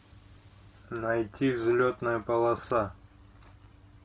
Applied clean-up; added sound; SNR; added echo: none; none; none; none.